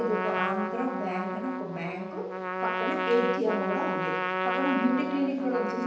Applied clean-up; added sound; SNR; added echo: none; Trumpet; 2 dB; reverberation time 0.9 s.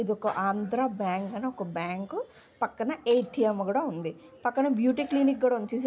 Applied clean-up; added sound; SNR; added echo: none; none; none; none.